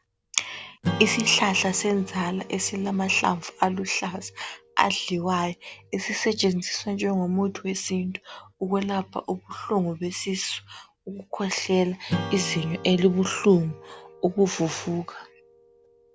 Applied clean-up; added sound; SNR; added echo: none; Strum; 14 dB; none.